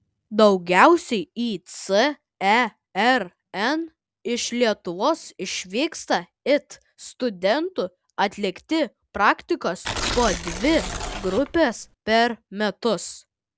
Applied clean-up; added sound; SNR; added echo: none; Tearing; 7 dB; none.